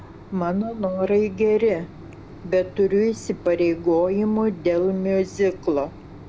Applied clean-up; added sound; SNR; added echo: none; Mechanisms; 18 dB; none.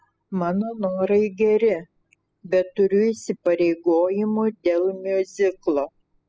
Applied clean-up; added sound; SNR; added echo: classical method spectral subtraction.